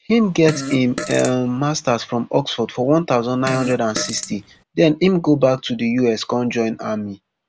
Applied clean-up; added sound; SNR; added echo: none; Fart; 10 dB; none.